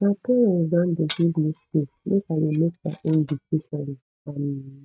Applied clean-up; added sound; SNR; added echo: neural mask model RNNoise.